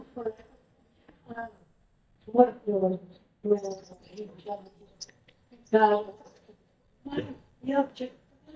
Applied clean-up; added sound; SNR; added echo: neural mask model DeepFilterNet 3.